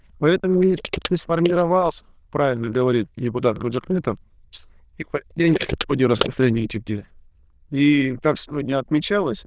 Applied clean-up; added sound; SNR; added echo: neural diffusion model UNIVERSE++.